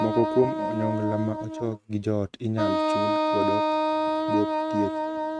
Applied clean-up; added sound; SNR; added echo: neural mask model RNNoise.